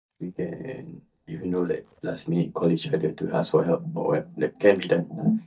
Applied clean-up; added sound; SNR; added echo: neural mask model DeepFilterNet 3.